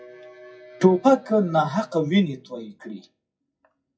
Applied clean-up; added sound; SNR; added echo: classical method WPE with log-MMSE.